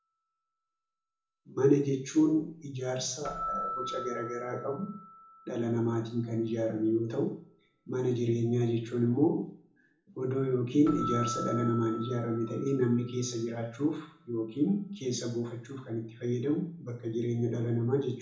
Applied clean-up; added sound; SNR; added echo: none; Keyboard (musical); 14 dB; reverberation time 0.7 s.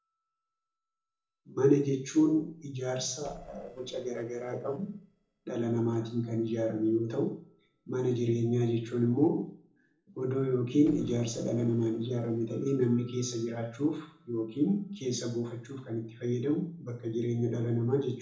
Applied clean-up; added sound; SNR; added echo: neural separator model SepFormer DNS4.